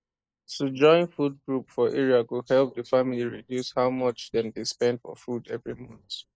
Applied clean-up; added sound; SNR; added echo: neural mask model DeepFilterNet 3.